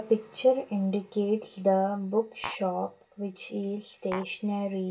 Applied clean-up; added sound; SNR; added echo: none; Tap; 11 dB; reverberation time 0.2 s.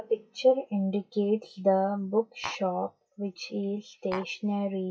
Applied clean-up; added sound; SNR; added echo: classical method WPE with log-MMSE.